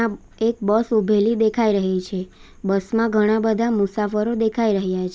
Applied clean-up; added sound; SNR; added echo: none; none; none; none.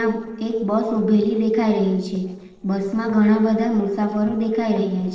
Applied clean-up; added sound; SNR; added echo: neural separator model SepFormer DNS4.